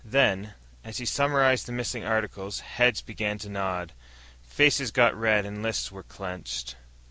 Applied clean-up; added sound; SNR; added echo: none; none; none; none.